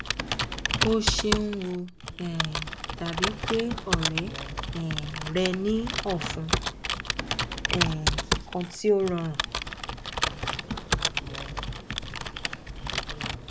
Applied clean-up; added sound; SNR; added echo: none; Computer keyboard; -1 dB; none.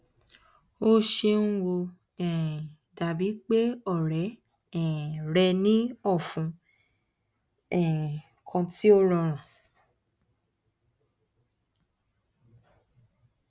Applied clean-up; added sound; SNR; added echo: none; none; none; none.